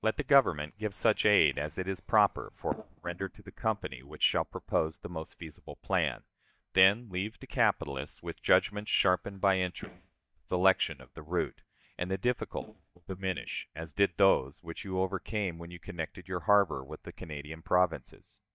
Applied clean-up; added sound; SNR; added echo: neural mask model DeepFilterNet 3.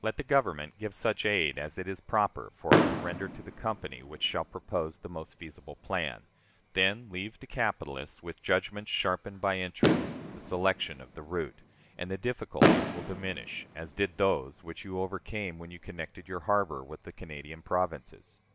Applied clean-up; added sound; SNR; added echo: none; Fireworks; 2 dB; none.